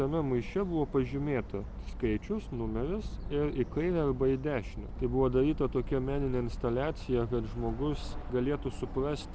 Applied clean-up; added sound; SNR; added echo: none; none; none; none.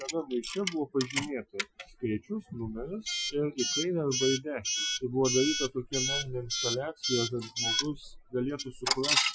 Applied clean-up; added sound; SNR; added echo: classical method Wiener filter.